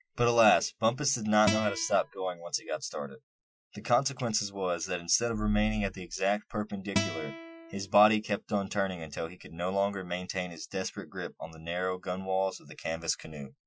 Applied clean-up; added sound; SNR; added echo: classical method Wiener filter.